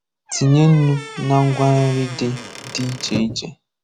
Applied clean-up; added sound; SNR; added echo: none; Squeak / Wood; 14 dB; none.